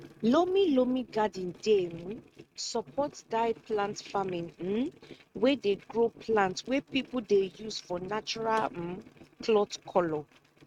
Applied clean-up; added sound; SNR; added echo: neural mask model RNNoise.